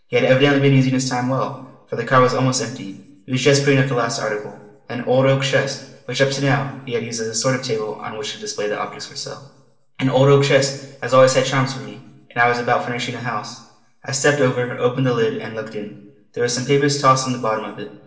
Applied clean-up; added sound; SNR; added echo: none; none; none; reverberation time 0.8 s.